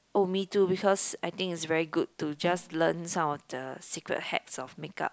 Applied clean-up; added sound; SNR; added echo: none; Snare drum; 14 dB; none.